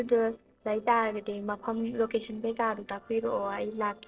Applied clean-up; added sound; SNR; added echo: neural separator model SepFormer DNS4.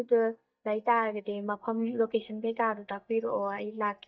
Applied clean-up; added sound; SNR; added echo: neural mask model DeepFilterNet 3.